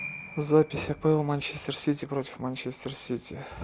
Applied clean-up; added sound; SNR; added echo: none; Piano; 18 dB; none.